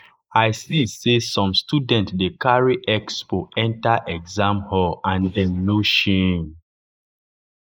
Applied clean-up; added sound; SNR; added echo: neural mask model Resemble Enhance denoiser.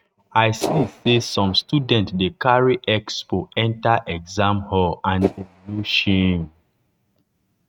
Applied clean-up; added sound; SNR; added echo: neural mask model RNNoise.